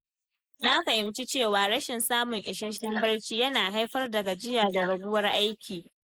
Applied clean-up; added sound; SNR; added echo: neural mask model Resemble Enhance denoiser.